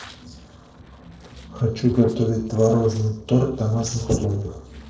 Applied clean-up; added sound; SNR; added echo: neural separator model SepFormer DNS4.